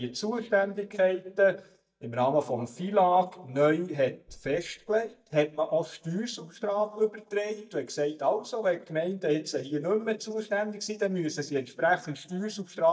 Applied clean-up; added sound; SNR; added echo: neural mask model DeepFilterNet 3.